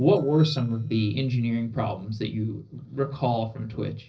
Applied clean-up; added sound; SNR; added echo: neural separator model SepFormer DNS4.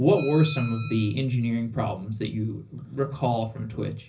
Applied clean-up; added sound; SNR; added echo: none; Bell; 19 dB; reverberation time 0.4 s.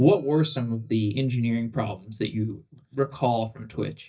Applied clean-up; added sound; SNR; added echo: neural mask model DeepFilterNet 3.